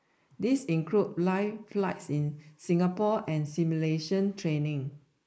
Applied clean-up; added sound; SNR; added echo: neural mask model Resemble Enhance denoiser.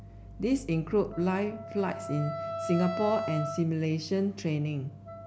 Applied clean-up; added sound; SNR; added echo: none; Wind instrument, woodwind instrument; 9 dB; none.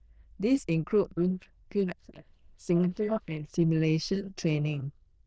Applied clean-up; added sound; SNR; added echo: neural diffusion model UNIVERSE++.